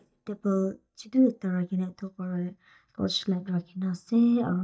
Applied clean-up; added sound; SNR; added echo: neural mask model DeepFilterNet 3.